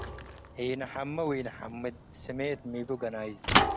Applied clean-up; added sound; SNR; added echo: none; Thump, thud / Bicycle; -3 dB; none.